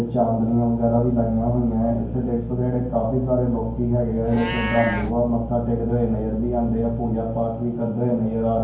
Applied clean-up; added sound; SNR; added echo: none; Livestock, farm animals, working animals; 17 dB; reverberation time 0.9 s.